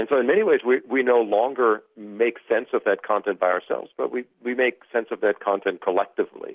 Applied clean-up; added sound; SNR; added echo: none; none; none; none.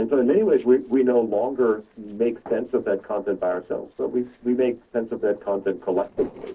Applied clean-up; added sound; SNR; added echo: neural separator model SepFormer DNS4.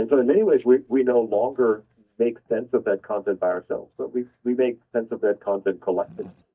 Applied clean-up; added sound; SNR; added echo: neural mask model DeepFilterNet 3.